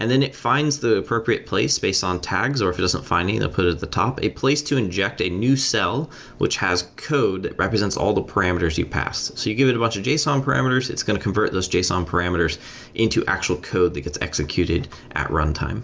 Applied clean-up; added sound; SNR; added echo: none; none; none; none.